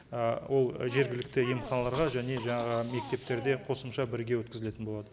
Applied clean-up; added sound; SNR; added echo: none; Cough; 15 dB; none.